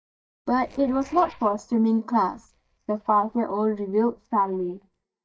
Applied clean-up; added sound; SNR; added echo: neural mask model DeepFilterNet 3.